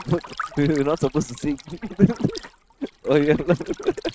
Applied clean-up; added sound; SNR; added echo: neural mask model RNNoise.